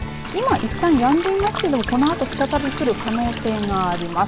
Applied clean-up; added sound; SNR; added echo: none; Cricket / Water; 10 dB; none.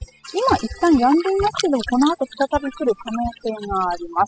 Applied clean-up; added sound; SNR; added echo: classical method spectral subtraction.